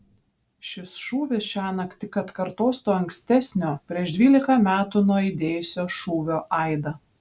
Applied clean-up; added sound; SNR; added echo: none; none; none; none.